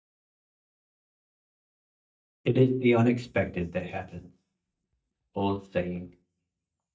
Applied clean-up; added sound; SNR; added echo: neural mask model DeepFilterNet 3.